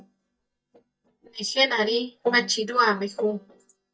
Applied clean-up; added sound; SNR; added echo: neural mask model DeepFilterNet 3.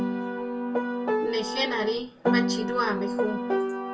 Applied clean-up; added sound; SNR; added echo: none; Piano; -4 dB; reverberation time 0.1 s.